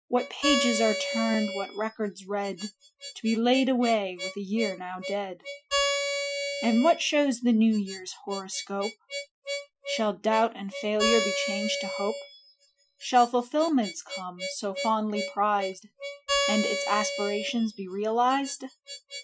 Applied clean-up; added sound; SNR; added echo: classical method Wiener filter.